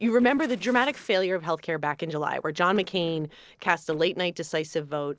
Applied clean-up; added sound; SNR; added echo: neural separator model SepFormer DNS4.